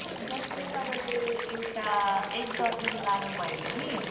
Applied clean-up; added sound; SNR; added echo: none; Water; 4 dB; reverberation time 2.3 s.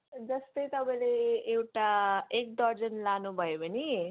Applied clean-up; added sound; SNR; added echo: none; none; none; none.